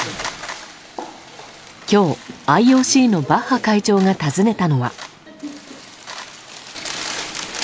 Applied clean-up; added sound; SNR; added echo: none; none; none; none.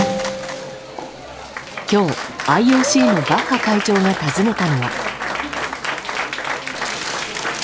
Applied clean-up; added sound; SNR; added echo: none; Applause; 4 dB; none.